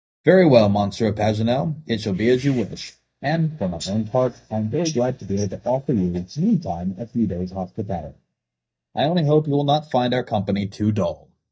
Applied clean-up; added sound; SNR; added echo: neural mask model DeepFilterNet 3.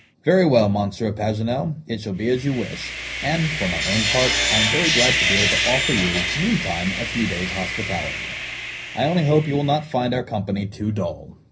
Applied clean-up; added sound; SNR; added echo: none; Sawing; 3 dB; reverberation time 0.4 s.